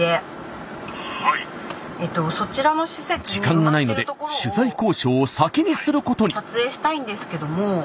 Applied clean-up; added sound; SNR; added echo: none; none; none; none.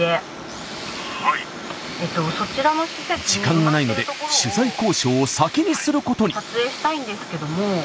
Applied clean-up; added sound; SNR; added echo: none; Tools; 13 dB; none.